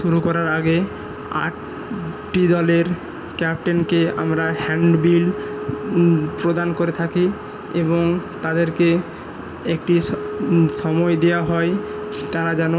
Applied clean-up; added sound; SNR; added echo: none; Wind instrument, woodwind instrument; 12 dB; reverberation time 0.7 s.